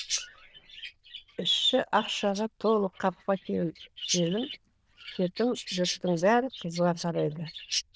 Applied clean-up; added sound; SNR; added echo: neural diffusion model UNIVERSE++.